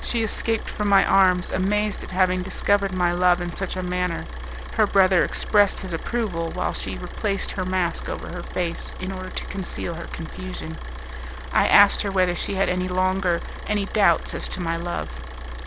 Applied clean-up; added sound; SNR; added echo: none; Idling / Car; 13 dB; none.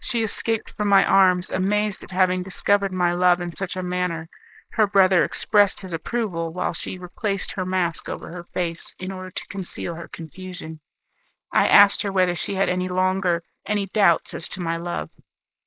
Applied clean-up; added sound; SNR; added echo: neural mask model Resemble Enhance denoiser.